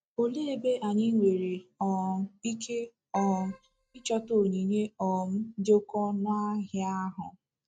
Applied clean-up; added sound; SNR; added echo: neural mask model RNNoise.